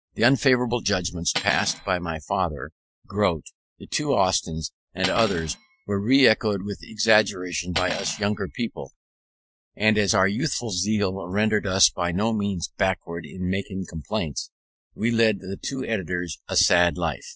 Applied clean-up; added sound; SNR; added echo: classical method Wiener filter.